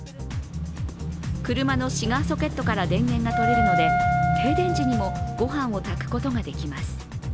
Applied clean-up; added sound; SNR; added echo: none; Motorcycle / Engine + Wind instrument, woodwind instrument; 0 dB; none.